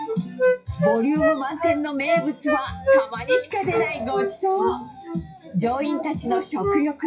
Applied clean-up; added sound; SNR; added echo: classical method WPE with log-MMSE.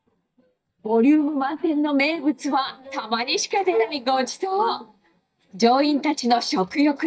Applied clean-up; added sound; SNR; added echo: neural mask model DeepFilterNet 3.